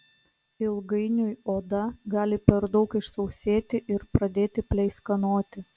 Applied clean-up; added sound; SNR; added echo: none; none; none; none.